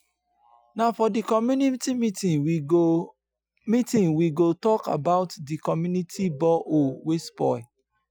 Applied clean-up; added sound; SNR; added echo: classical method Wiener filter.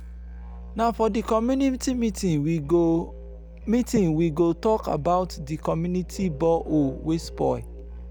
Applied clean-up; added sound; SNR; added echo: none; Musical instrument; 14 dB; none.